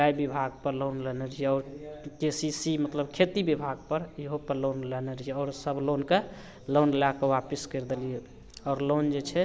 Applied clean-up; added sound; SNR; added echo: none; none; none; none.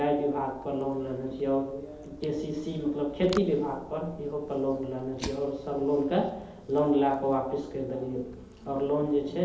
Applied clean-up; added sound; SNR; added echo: none; Fire; 18 dB; reverberation time 2.2 s.